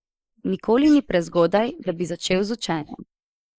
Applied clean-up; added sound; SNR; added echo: neural mask model Resemble Enhance denoiser.